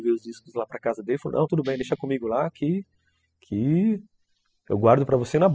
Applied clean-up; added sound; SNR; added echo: classical method spectral subtraction.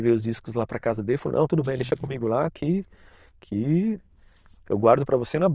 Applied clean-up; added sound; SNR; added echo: neural diffusion model UNIVERSE++.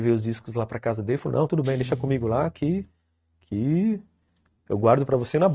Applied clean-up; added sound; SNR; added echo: neural mask model RNNoise.